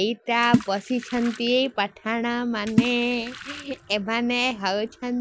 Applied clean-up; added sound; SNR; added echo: none; Water / Splash, splatter; 5 dB; none.